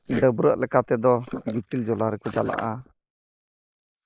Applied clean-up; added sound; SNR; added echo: neural mask model Resemble Enhance denoiser.